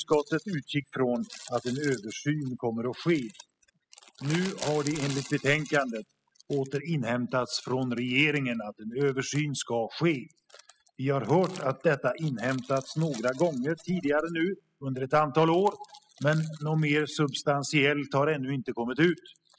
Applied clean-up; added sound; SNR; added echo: classical method spectral subtraction.